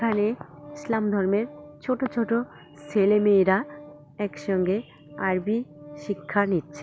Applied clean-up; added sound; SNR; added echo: none; Organ; 19 dB; none.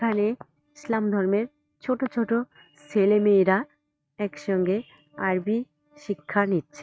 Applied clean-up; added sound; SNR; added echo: neural mask model RNNoise.